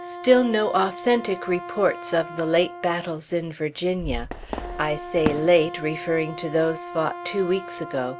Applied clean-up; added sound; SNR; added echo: none; Wind instrument, woodwind instrument + Fireworks; 11 dB; none.